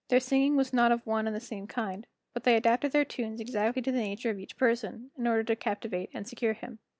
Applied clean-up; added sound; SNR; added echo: none; none; none; none.